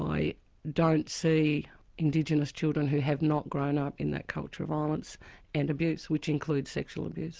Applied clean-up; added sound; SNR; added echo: none; none; none; none.